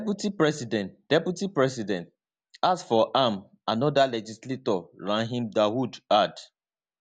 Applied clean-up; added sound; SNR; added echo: none; none; none; none.